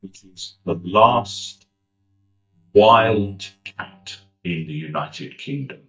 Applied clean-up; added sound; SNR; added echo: neural mask model DeepFilterNet 3.